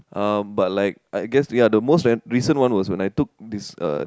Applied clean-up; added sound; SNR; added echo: none; none; none; none.